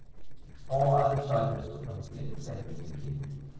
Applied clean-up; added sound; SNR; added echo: neural separator model SepFormer DNS4.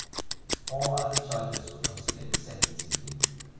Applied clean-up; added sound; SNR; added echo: none; Scissors; -3 dB; reverberation time 1.2 s.